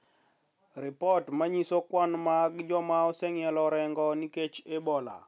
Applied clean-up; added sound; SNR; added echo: none; none; none; none.